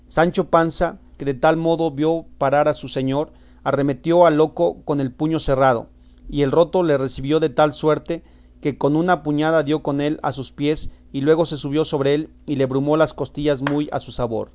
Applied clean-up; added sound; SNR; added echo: none; Clapping; 17 dB; none.